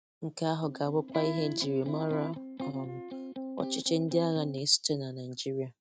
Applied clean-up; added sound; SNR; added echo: neural mask model RNNoise.